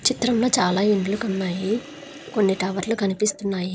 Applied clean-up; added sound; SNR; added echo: none; Sink (filling or washing); 18 dB; none.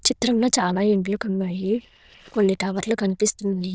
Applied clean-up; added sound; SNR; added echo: neural diffusion model UNIVERSE++.